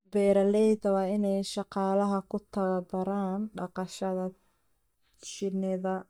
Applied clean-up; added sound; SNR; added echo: neural mask model DeepFilterNet 3.